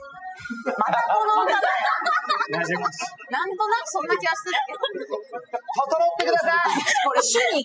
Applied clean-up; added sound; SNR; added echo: classical method spectral subtraction.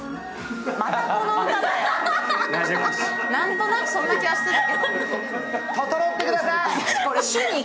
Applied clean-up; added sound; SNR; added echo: none; Wind instrument, woodwind instrument; 7 dB; none.